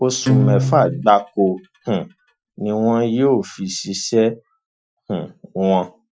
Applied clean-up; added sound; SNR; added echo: classical method Wiener filter.